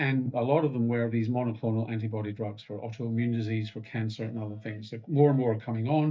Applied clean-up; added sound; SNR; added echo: neural mask model DeepFilterNet 3.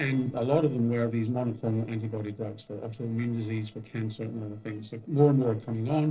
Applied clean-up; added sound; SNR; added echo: neural separator model SepFormer DNS4.